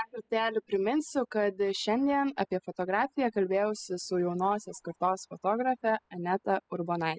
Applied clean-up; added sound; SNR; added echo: classical method spectral subtraction.